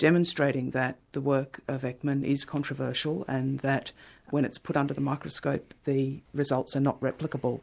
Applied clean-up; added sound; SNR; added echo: none; none; none; none.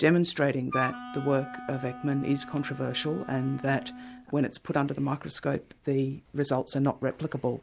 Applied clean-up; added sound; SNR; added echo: none; Wind instrument, woodwind instrument; 11 dB; none.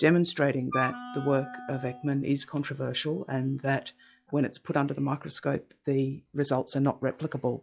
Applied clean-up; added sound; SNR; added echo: classical method log-MMSE.